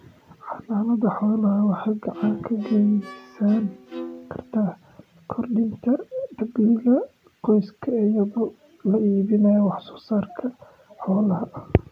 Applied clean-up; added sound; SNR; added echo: none; Bowed string instrument; 14 dB; none.